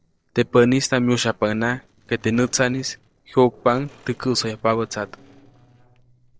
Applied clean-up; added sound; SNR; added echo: neural separator model SepFormer DNS4.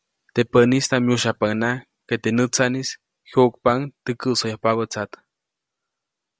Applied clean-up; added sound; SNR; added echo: none; none; none; none.